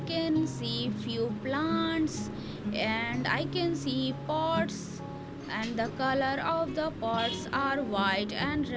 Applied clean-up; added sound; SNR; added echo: none; Guitar; 8 dB; none.